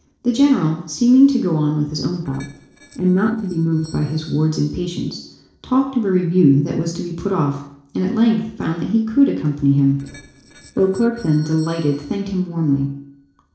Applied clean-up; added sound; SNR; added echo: neural separator model SepFormer DNS4.